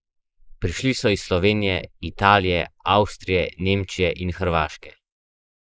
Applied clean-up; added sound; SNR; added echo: neural mask model Resemble Enhance denoiser.